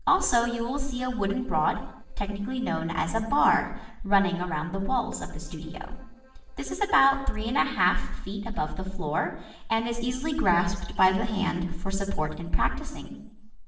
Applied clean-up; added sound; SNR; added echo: neural separator model SepFormer DNS4.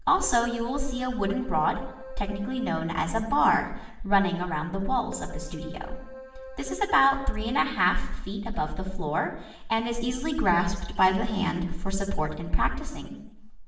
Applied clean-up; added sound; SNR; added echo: none; Keyboard (musical); 18 dB; reverberation time 0.8 s.